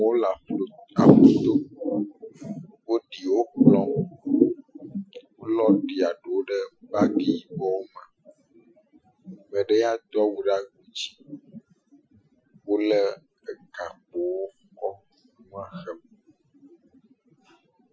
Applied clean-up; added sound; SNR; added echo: classical method Wiener filter.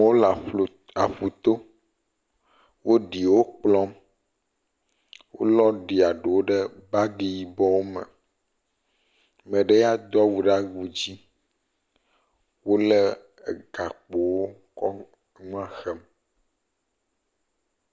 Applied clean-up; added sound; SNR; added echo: none; none; none; none.